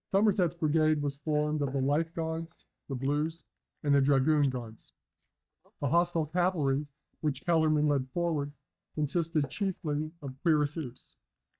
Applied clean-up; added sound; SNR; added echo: neural mask model DeepFilterNet 3.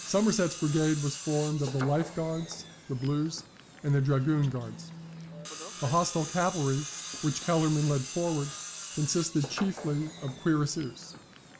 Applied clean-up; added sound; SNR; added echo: none; Tools; 12 dB; none.